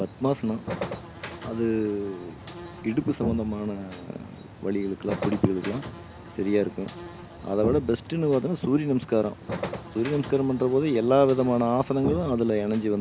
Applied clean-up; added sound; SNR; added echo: none; Buzz; 11 dB; none.